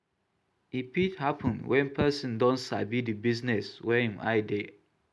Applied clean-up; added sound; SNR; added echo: none; none; none; none.